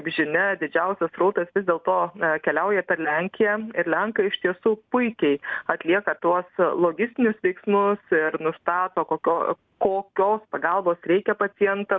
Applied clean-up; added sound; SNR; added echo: none; none; none; none.